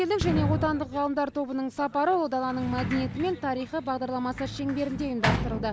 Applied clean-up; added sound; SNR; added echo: none; Sliding door; 5 dB; none.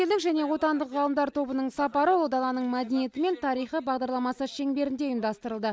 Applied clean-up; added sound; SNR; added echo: none; none; none; none.